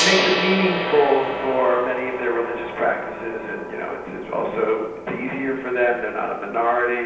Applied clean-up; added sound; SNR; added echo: none; Gong; 6 dB; reverberation time 0.9 s.